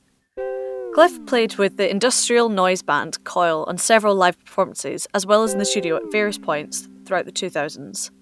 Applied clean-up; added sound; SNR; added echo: none; Guitar; 15 dB; none.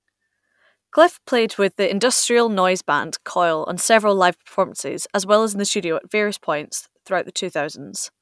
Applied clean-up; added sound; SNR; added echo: none; none; none; none.